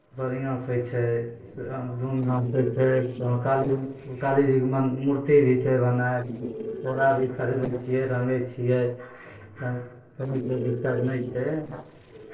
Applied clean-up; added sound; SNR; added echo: neural separator model SepFormer DNS4.